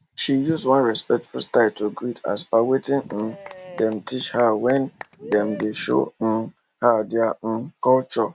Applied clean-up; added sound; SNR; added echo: none; Applause / Cheering / Clapping; 16 dB; none.